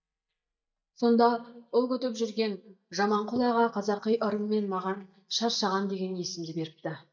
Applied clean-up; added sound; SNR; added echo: neural mask model DeepFilterNet 3.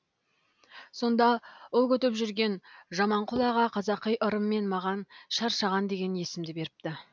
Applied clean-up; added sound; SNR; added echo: none; none; none; none.